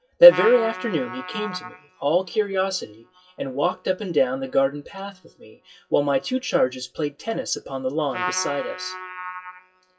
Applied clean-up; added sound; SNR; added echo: classical method WPE with log-MMSE.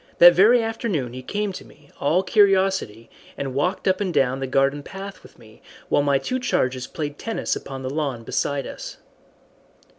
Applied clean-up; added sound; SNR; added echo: none; none; none; none.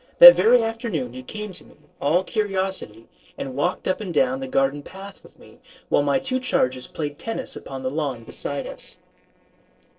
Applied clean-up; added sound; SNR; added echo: neural separator model SepFormer DNS4.